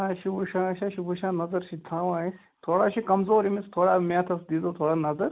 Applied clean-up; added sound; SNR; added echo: none; none; none; none.